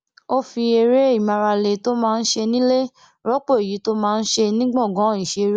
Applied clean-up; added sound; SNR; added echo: none; none; none; none.